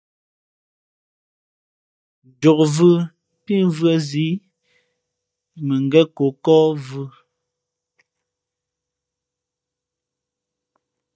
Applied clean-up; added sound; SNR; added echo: neural mask model DeepFilterNet 3.